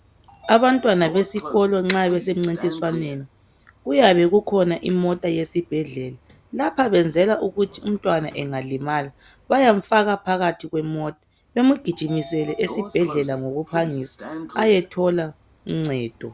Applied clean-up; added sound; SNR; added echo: none; Sliding door / Train; 19 dB; none.